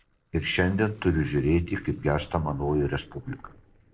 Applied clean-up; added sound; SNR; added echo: neural separator model SepFormer DNS4.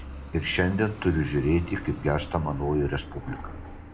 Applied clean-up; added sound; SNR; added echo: none; Truck; 12 dB; none.